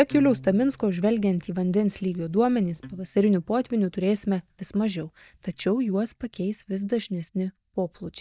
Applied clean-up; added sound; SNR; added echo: neural mask model DeepFilterNet 3.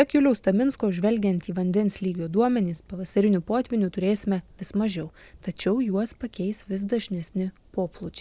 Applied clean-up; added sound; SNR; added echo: none; none; none; none.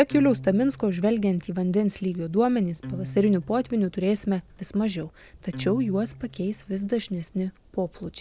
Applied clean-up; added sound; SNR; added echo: none; Acoustic guitar; 17 dB; none.